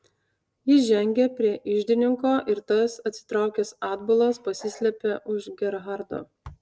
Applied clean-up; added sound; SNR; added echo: neural separator model SepFormer DNS4.